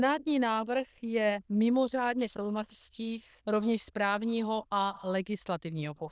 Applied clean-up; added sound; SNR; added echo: neural diffusion model UNIVERSE++.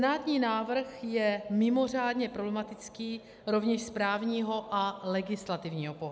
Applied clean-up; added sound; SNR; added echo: none; none; none; none.